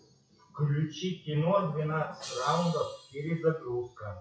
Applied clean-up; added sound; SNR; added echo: classical method WPE with log-MMSE.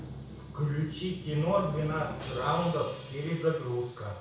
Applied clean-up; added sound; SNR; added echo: none; Drum; 11 dB; reverberation time 0.6 s.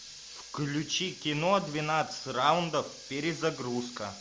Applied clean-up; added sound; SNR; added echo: none; none; none; none.